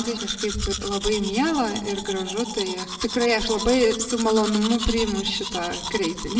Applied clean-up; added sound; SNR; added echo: none; Domestic sounds, home sounds; 9 dB; reverberation time 0.9 s.